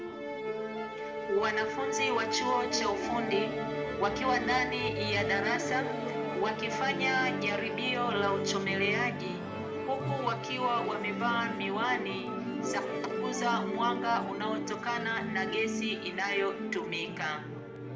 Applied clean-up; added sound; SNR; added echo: none; Musical instrument; 1 dB; reverberation time 0.7 s.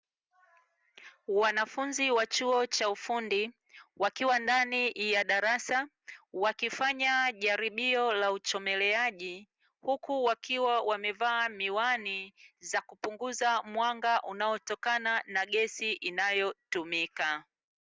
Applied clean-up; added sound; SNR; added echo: none; none; none; none.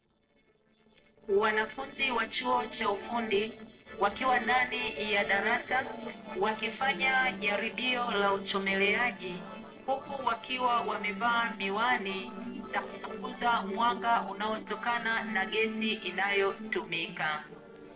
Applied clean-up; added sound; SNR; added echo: neural separator model SepFormer DNS4.